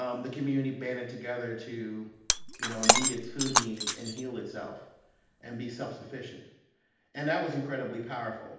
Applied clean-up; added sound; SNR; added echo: none; Shatter; -5 dB; reverberation time 0.8 s.